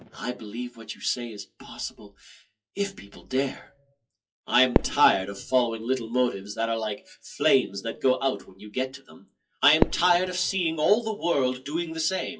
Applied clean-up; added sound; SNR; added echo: classical method WPE with log-MMSE.